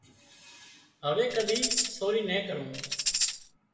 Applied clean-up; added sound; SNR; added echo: none; Tambourine; -2 dB; reverberation time 1.0 s.